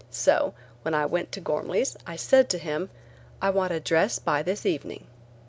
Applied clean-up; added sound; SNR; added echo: none; none; none; none.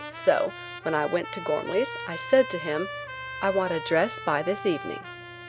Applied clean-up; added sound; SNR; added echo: none; Trumpet; 10 dB; none.